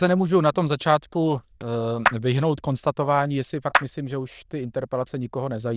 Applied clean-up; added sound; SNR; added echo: neural diffusion model UNIVERSE++.